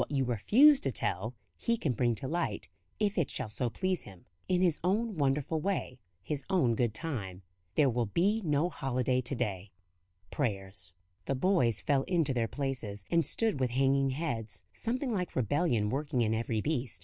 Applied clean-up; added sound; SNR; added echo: none; none; none; none.